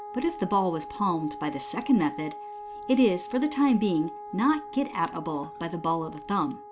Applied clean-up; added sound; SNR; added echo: none; Wind instrument, woodwind instrument; 13 dB; none.